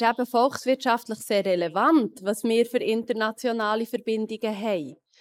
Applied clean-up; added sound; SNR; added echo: neural mask model Resemble Enhance denoiser.